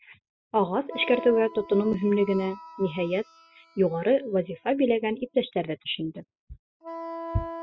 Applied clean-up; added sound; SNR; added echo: classical method spectral subtraction.